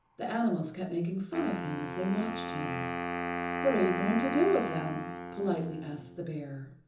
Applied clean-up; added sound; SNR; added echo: none; Wind instrument, woodwind instrument; 5 dB; reverberation time 0.7 s.